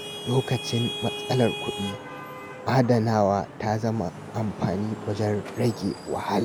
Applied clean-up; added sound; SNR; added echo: none; Traffic noise, roadway noise / Vehicle horn, car horn, honking; 10 dB; none.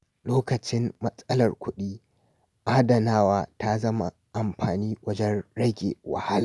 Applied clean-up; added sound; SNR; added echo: none; none; none; none.